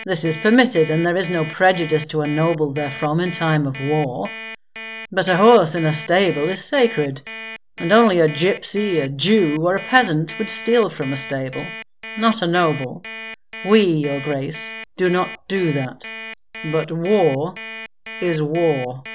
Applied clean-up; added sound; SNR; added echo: none; Alarm; 15 dB; none.